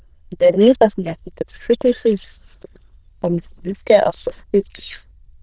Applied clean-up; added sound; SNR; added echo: neural diffusion model UNIVERSE++.